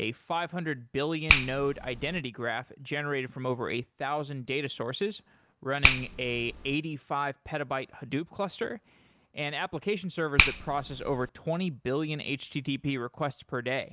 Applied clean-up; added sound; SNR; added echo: none; Finger snapping; 2 dB; none.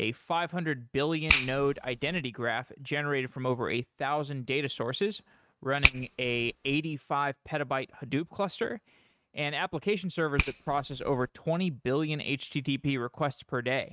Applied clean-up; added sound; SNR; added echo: neural mask model RNNoise.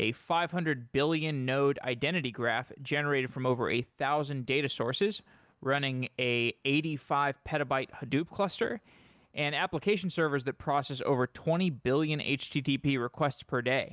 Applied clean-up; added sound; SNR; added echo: none; none; none; none.